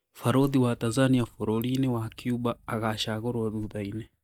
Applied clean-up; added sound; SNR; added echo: neural mask model DeepFilterNet 3.